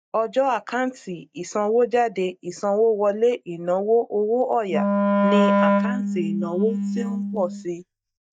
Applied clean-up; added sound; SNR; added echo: neural mask model DeepFilterNet 3.